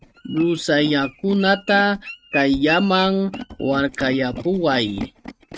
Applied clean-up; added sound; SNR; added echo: neural mask model RNNoise.